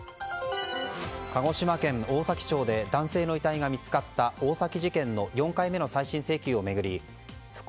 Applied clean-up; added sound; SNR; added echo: none; none; none; none.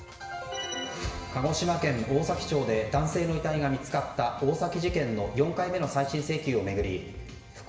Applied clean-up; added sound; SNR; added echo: none; Drum kit; 17 dB; reverberation time 1.3 s.